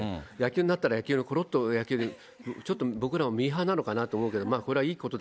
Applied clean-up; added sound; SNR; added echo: none; none; none; none.